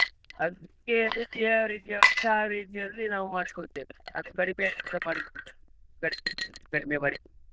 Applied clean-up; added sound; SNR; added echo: neural diffusion model UNIVERSE++.